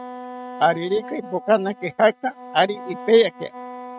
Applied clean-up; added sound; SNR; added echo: neural mask model RNNoise.